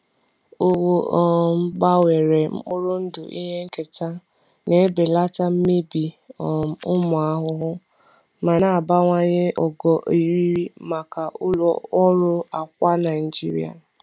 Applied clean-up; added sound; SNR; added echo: none; none; none; none.